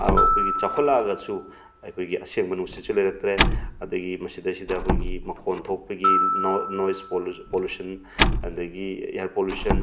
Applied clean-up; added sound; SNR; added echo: none; Slam + Glockenspiel; -1 dB; none.